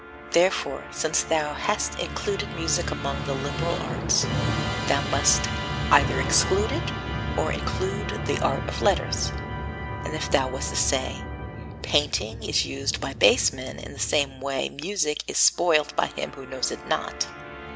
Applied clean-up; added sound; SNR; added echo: none; Musical instrument; 4 dB; none.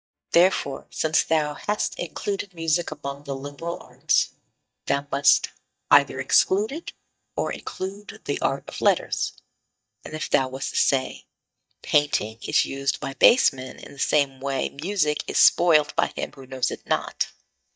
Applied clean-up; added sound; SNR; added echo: neural mask model DeepFilterNet 3.